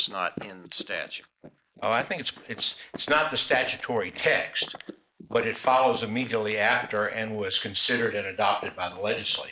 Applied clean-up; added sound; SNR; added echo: neural mask model Resemble Enhance denoiser.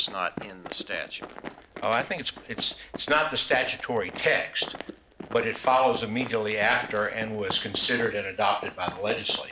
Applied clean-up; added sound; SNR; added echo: none; Run + Mechanisms; 13 dB; none.